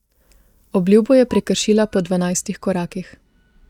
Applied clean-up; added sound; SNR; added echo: neural mask model DeepFilterNet 3.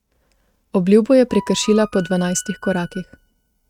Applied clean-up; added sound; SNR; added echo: neural mask model RNNoise.